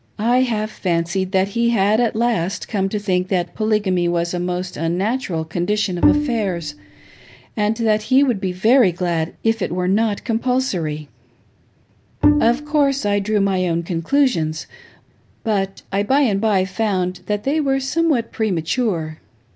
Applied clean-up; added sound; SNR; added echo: none; Bowed string instrument; 2 dB; none.